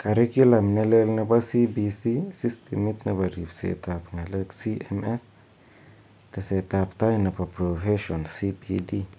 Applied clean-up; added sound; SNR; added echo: none; none; none; none.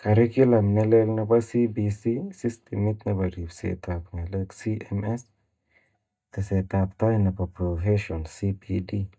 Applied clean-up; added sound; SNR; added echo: neural mask model DeepFilterNet 3.